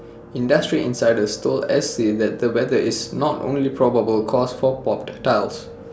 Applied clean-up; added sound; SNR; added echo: none; Piano; 19 dB; none.